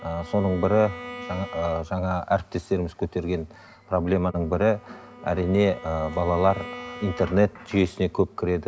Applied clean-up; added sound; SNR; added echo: none; Bowed string instrument; 17 dB; none.